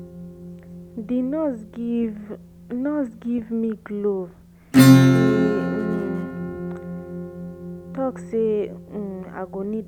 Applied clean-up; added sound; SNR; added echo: none; Acoustic guitar / Strum; -5 dB; none.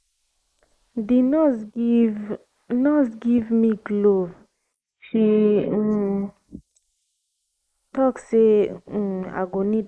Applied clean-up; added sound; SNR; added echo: neural mask model Resemble Enhance denoiser.